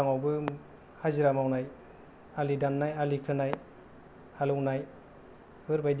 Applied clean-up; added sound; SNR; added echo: none; Fireworks; 18 dB; none.